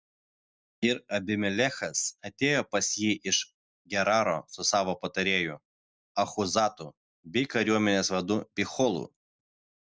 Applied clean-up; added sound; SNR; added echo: none; none; none; none.